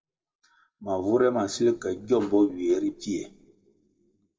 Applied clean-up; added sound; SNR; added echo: neural separator model SepFormer DNS4.